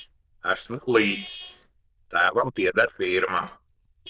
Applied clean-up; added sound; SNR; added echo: neural diffusion model UNIVERSE++.